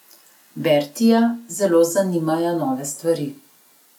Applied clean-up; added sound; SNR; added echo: none; none; none; none.